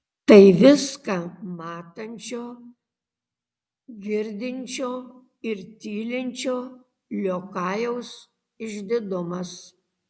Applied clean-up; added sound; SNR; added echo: none; none; none; none.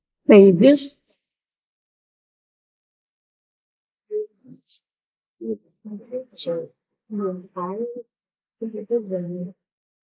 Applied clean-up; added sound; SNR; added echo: neural mask model Resemble Enhance denoiser.